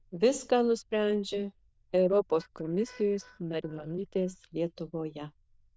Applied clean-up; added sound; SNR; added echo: neural diffusion model UNIVERSE++.